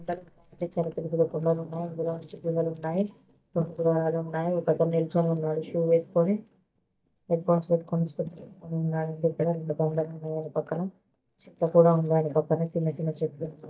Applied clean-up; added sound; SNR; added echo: neural mask model DeepFilterNet 3.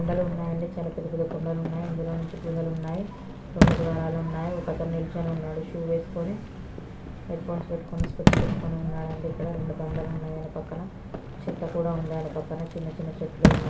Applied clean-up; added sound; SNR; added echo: none; Fireworks; -1 dB; reverberation time 0.3 s.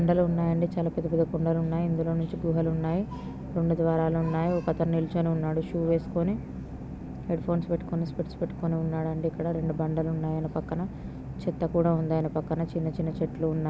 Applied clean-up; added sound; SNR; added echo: none; none; none; none.